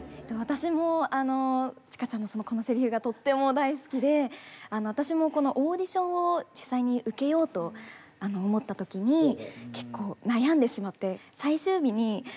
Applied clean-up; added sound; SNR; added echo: none; none; none; none.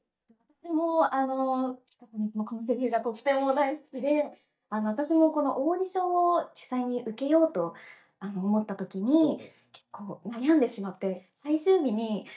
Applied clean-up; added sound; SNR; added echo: neural mask model DeepFilterNet 3.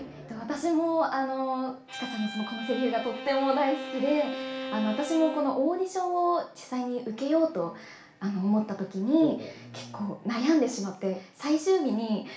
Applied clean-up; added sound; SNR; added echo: none; Bowed string instrument; 9 dB; reverberation time 0.5 s.